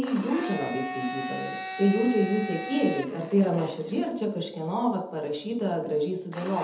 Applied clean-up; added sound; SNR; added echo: none; Domestic sounds, home sounds; 11 dB; reverberation time 0.7 s.